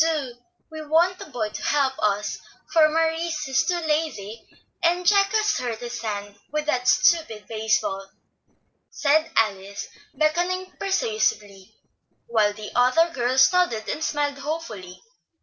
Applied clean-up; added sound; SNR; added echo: neural separator model SepFormer DNS4.